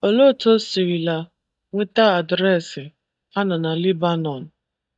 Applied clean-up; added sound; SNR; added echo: neural mask model DeepFilterNet 3.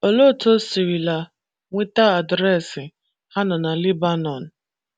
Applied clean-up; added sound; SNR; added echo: none; none; none; none.